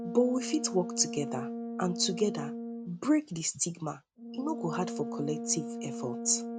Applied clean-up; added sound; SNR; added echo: none; Brass instrument; 6 dB; none.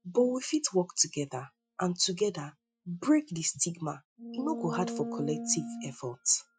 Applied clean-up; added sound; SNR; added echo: classical method Wiener filter.